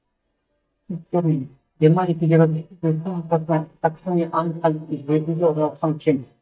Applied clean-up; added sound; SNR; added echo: neural mask model DeepFilterNet 3.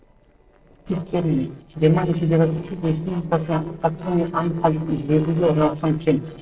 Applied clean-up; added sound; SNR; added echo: neural separator model SepFormer DNS4.